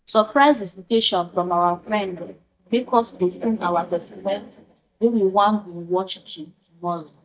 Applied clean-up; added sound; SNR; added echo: neural mask model DeepFilterNet 3.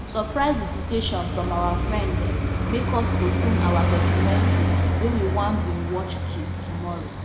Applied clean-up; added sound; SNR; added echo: none; Traffic noise, roadway noise; -5 dB; reverberation time 1.4 s.